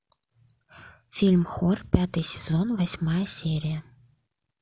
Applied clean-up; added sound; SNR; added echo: none; none; none; none.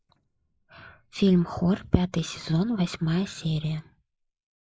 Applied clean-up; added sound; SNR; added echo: neural mask model Resemble Enhance denoiser.